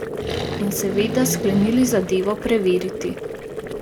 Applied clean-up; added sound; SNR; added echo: none; Boiling + Accelerating, revving, vroom; 5 dB; none.